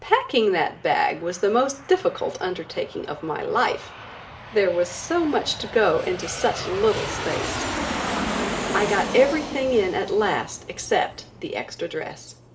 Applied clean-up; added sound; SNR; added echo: none; Aircraft; 9 dB; reverberation time 0.4 s.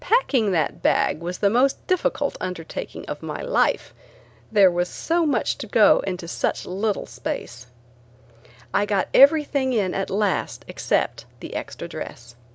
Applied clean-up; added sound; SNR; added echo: none; none; none; none.